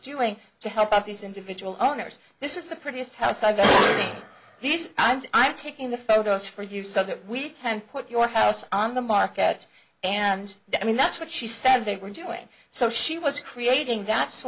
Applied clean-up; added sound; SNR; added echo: none; none; none; none.